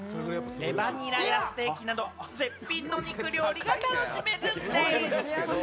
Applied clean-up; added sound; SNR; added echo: none; none; none; none.